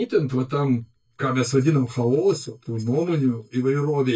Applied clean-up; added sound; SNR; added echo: neural mask model DeepFilterNet 3.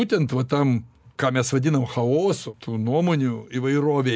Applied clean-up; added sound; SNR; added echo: none; none; none; none.